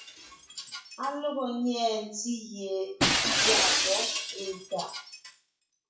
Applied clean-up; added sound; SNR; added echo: classical method WPE with log-MMSE.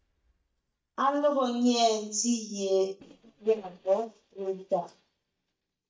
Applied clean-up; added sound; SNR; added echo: neural mask model DeepFilterNet 3.